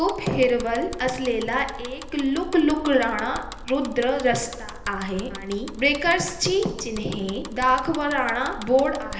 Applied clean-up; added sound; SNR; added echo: none; Bicycle; 14 dB; reverberation time 1.4 s.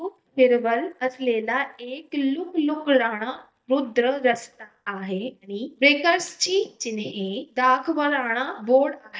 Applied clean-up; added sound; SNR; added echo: neural mask model DeepFilterNet 3.